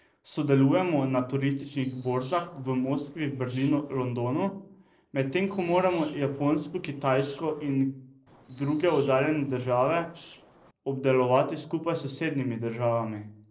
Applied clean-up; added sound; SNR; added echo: neural separator model SepFormer DNS4.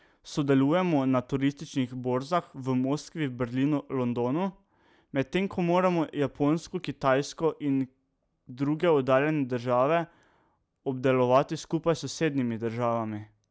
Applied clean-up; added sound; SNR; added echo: none; none; none; none.